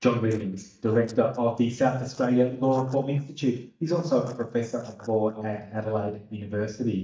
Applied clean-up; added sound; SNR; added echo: neural mask model DeepFilterNet 3.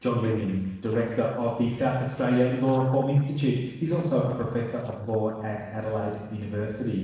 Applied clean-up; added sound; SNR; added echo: neural separator model SepFormer DNS4.